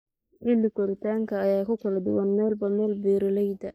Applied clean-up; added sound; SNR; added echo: neural mask model Resemble Enhance denoiser.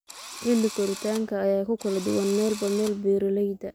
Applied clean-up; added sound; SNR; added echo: none; Engine / Drill; 15 dB; none.